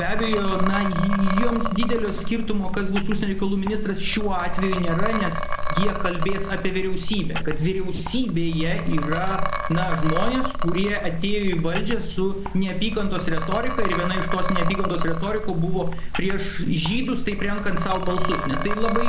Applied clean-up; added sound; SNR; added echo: none; Liquid; -2 dB; none.